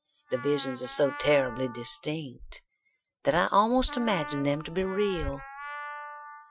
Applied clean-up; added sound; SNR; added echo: classical method Wiener filter.